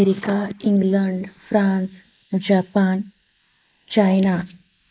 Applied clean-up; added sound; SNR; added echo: neural mask model Resemble Enhance denoiser.